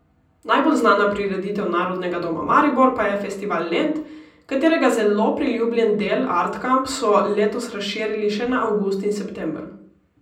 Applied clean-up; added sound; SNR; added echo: none; none; none; reverberation time 0.6 s.